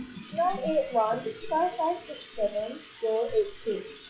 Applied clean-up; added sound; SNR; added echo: classical method log-MMSE.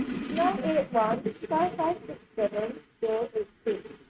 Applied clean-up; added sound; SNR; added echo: neural mask model RNNoise.